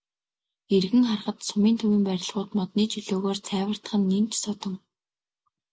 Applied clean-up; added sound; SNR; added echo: none; none; none; none.